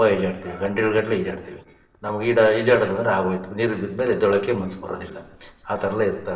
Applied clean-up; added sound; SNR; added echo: neural separator model SepFormer DNS4.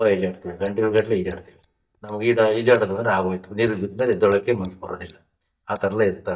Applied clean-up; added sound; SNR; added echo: neural mask model DeepFilterNet 3.